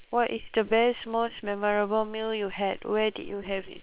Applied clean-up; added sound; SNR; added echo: neural separator model SepFormer WHAM!.